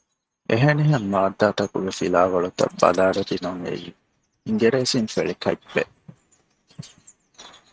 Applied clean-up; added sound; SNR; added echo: neural mask model RNNoise.